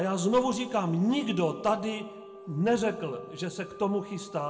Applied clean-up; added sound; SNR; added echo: none; Wind instrument, woodwind instrument; 17 dB; reverberation time 0.7 s.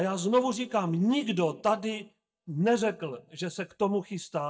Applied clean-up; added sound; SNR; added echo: neural mask model DeepFilterNet 3.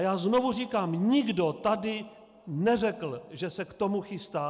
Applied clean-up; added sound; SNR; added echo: none; none; none; none.